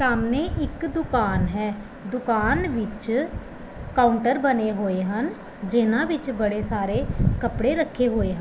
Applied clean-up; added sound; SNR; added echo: none; none; none; none.